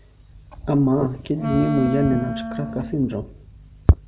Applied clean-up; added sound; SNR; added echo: none; Wind instrument, woodwind instrument; 7 dB; none.